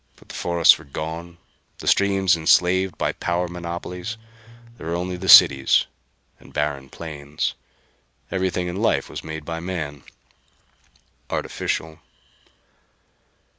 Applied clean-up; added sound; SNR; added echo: none; Bass guitar; 18 dB; none.